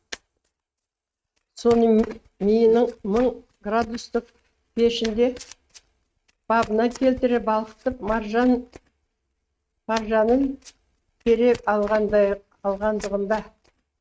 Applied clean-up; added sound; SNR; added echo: neural mask model RNNoise.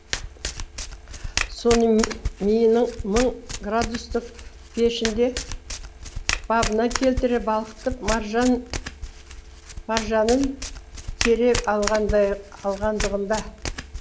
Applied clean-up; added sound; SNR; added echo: none; Domestic sounds, home sounds; 7 dB; none.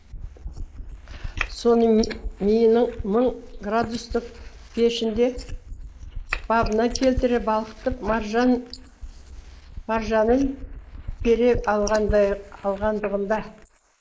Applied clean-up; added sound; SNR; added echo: neural mask model Resemble Enhance denoiser.